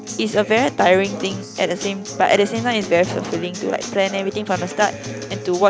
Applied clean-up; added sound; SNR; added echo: none; Acoustic guitar; 11 dB; none.